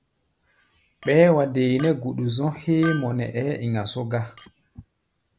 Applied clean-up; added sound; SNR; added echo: none; Chink, clink; 20 dB; none.